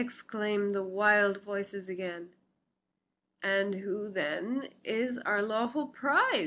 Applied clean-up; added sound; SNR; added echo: none; none; none; none.